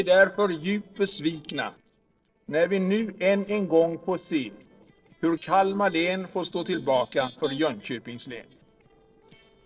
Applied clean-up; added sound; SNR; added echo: neural separator model SepFormer DNS4.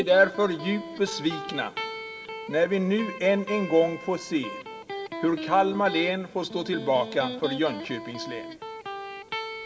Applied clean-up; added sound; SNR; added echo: none; Electric guitar; 10 dB; reverberation time 0.3 s.